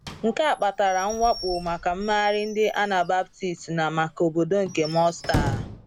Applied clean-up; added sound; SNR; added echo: none; Squeak / Slam / Wood; 10 dB; none.